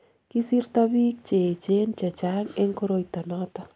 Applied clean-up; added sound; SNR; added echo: none; none; none; none.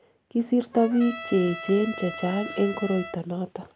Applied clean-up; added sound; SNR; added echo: none; Trumpet; 13 dB; none.